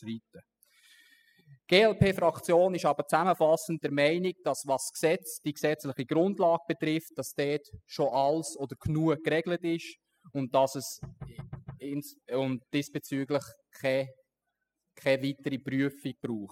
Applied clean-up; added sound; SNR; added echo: classical method spectral subtraction.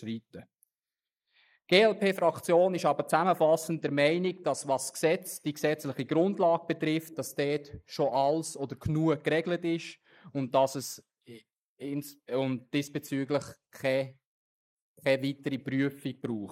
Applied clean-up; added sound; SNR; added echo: neural mask model Resemble Enhance denoiser.